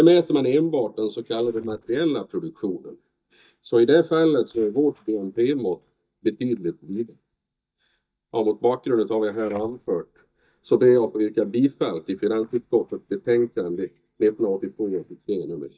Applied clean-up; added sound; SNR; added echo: neural mask model DeepFilterNet 3.